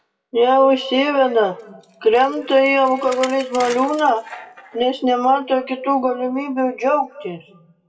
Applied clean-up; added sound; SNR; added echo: classical method WPE with log-MMSE.